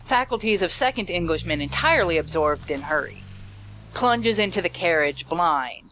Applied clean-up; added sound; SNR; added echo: none; Accelerating, revving, vroom / Motor vehicle (road); 15 dB; none.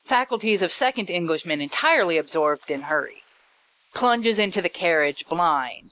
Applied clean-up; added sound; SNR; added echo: neural mask model Resemble Enhance denoiser.